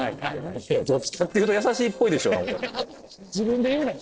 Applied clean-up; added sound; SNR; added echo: neural separator model SepFormer DNS4.